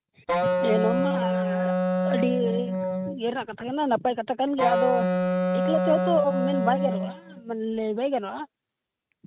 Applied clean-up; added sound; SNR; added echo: neural mask model RNNoise.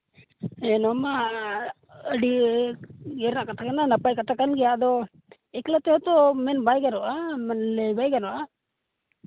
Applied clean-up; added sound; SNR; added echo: none; none; none; none.